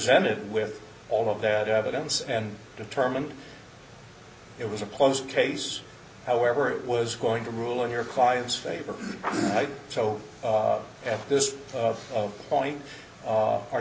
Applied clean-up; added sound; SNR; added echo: none; none; none; none.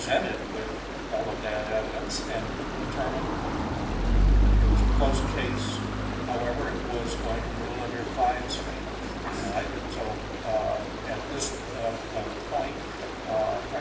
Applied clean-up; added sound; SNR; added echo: none; Stream; -4 dB; reverberation time 1.3 s.